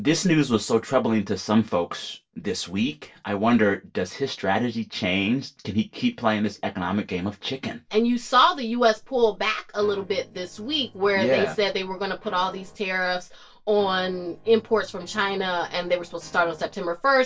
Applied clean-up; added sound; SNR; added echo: neural separator model SepFormer DNS4.